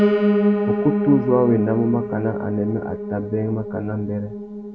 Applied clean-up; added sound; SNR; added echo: none; Piano; 0 dB; none.